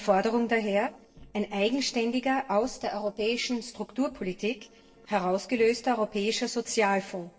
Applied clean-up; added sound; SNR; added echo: neural separator model SepFormer DNS4.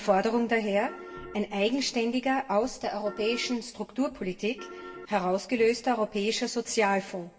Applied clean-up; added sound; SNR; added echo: none; Piano; 13 dB; reverberation time 0.7 s.